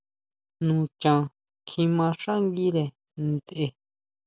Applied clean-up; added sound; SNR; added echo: none; none; none; none.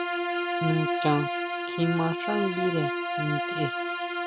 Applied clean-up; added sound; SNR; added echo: none; Bowed string instrument; 0 dB; none.